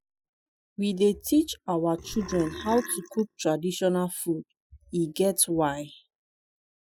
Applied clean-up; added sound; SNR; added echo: classical method spectral subtraction.